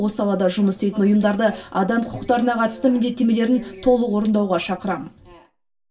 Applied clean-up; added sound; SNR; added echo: none; none; none; reverberation time 0.2 s.